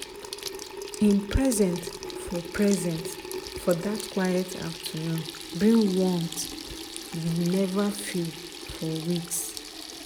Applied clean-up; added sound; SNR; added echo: none; Sink (filling or washing) / Water tap, faucet; 10 dB; none.